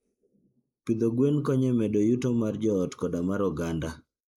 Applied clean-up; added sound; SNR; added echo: neural mask model Resemble Enhance denoiser.